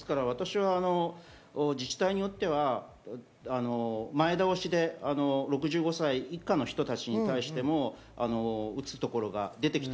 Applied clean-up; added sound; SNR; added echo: none; none; none; none.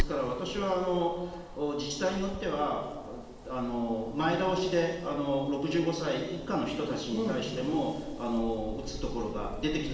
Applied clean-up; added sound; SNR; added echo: none; Wind; 10 dB; reverberation time 1.3 s.